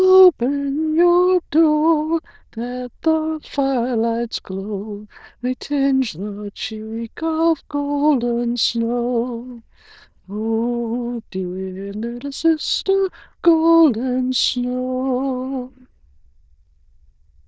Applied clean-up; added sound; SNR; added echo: neural diffusion model UNIVERSE++.